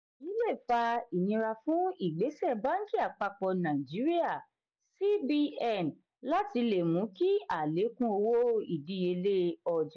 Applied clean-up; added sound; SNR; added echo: none; none; none; none.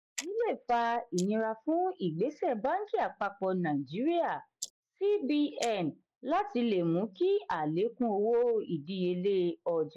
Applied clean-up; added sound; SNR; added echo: neural mask model Resemble Enhance denoiser.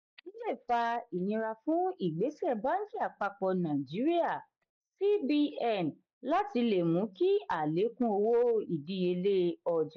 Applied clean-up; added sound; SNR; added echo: neural mask model DeepFilterNet 3.